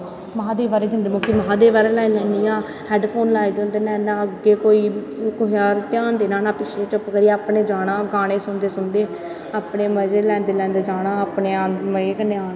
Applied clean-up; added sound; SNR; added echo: none; none; none; none.